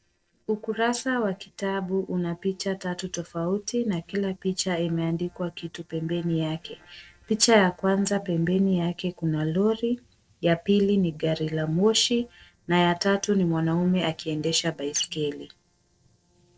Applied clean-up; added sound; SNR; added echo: neural separator model SepFormer DNS4.